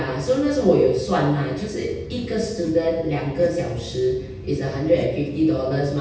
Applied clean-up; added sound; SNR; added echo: none; Whoosh, swoosh, swish; 15 dB; reverberation time 0.9 s.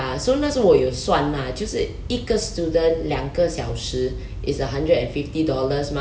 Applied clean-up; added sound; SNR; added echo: none; none; none; none.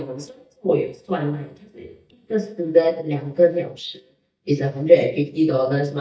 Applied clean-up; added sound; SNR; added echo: neural mask model DeepFilterNet 3.